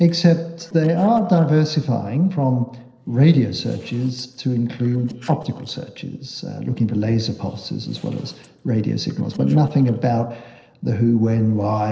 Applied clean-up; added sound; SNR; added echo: neural separator model SepFormer DNS4.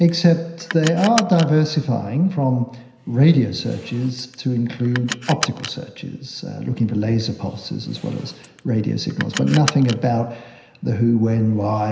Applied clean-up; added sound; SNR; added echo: none; Car; 14 dB; reverberation time 0.9 s.